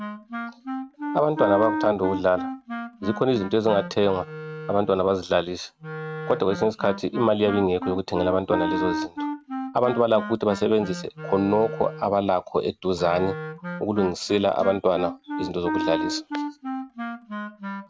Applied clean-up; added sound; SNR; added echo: neural mask model RNNoise.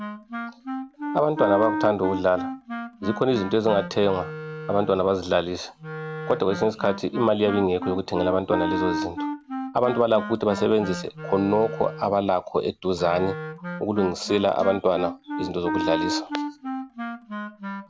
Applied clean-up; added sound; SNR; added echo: none; Wind instrument, woodwind instrument; 7 dB; none.